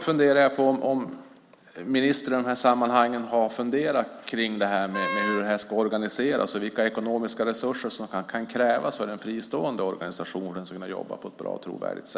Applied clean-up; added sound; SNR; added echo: none; Wind instrument, woodwind instrument; 5 dB; none.